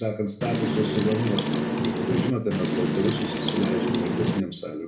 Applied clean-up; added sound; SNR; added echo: none; Wind; -2 dB; reverberation time 0.5 s.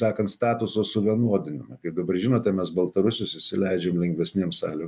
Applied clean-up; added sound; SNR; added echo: none; none; none; none.